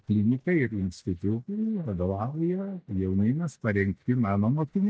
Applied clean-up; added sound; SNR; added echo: neural mask model DeepFilterNet 3.